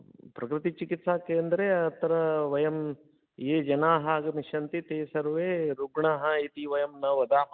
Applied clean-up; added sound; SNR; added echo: none; none; none; none.